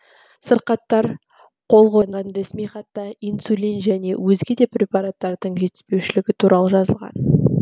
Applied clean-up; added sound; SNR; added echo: none; none; none; none.